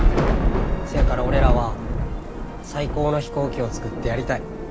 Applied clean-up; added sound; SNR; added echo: none; Thunder / Rain; -5 dB; none.